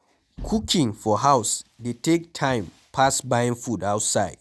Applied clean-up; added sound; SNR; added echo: none; none; none; none.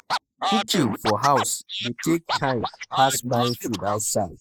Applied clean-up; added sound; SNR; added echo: neural mask model Resemble Enhance denoiser.